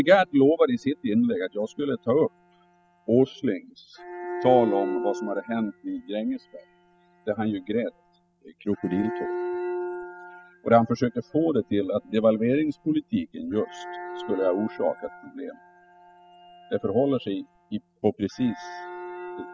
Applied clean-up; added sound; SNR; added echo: classical method spectral subtraction.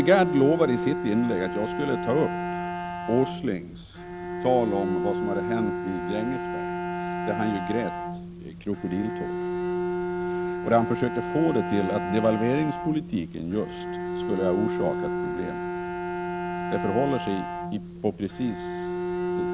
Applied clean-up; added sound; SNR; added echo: none; Bowed string instrument; 3 dB; none.